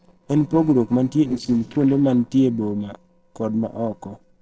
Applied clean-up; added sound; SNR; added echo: neural separator model SepFormer DNS4.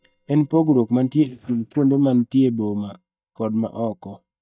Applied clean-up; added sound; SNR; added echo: neural mask model DeepFilterNet 3.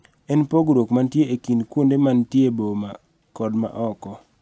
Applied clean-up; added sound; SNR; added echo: none; none; none; none.